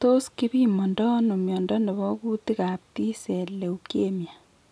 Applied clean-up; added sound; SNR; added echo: none; none; none; none.